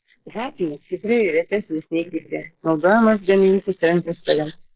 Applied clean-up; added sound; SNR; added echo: neural mask model Resemble Enhance denoiser.